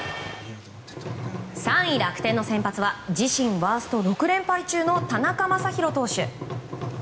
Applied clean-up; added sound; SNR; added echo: none; none; none; none.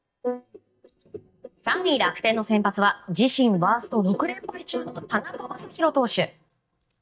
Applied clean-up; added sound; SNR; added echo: neural mask model DeepFilterNet 3.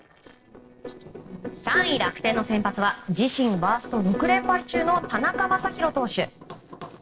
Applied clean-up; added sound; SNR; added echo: neural separator model SepFormer DNS4.